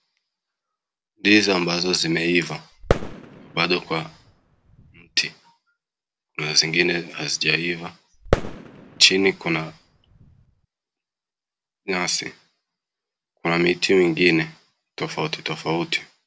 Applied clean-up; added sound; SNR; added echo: none; Fireworks; 6 dB; none.